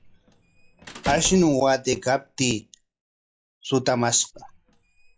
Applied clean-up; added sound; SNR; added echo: classical method log-MMSE.